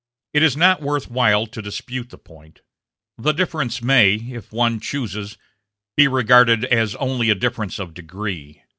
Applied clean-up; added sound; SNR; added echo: none; none; none; none.